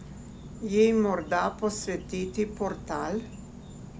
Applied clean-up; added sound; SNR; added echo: none; Insect; 14 dB; none.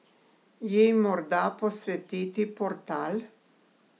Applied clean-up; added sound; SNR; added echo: none; none; none; none.